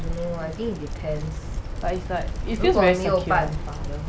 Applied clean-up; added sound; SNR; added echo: none; Bicycle; 5 dB; none.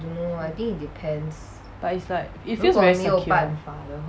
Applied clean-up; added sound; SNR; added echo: none; none; none; none.